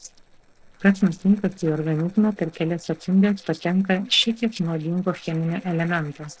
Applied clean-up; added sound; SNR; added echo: neural separator model SepFormer DNS4.